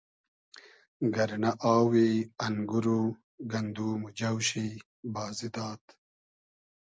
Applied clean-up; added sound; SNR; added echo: none; none; none; none.